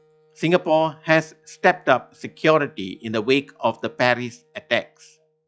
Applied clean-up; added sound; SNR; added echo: classical method log-MMSE.